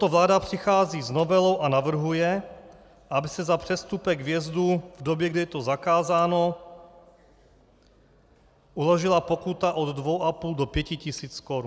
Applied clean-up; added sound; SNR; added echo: none; none; none; none.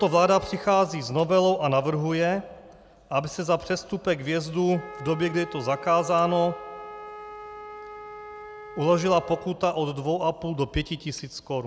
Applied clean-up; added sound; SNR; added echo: none; Wind instrument, woodwind instrument; 18 dB; none.